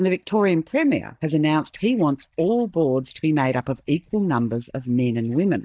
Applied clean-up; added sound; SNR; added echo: neural mask model DeepFilterNet 3.